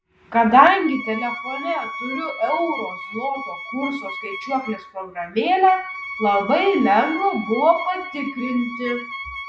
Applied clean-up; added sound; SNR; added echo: none; Wind instrument, woodwind instrument; 11 dB; none.